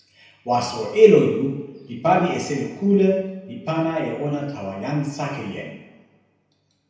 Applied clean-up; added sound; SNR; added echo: none; none; none; reverberation time 0.9 s.